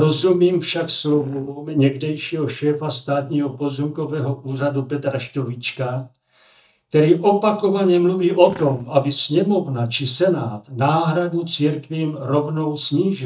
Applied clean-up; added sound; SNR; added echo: neural mask model DeepFilterNet 3.